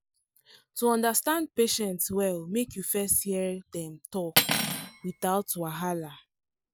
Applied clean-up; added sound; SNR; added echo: none; Cutlery, silverware; 1 dB; none.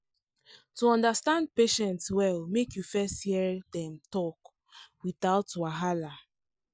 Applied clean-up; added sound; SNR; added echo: none; none; none; none.